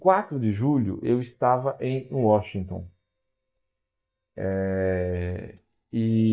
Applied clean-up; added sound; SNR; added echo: neural mask model DeepFilterNet 3.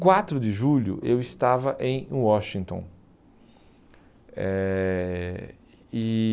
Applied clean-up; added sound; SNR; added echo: none; none; none; none.